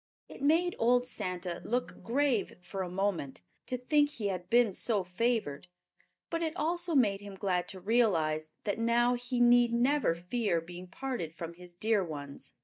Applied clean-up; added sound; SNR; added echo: neural mask model DeepFilterNet 3.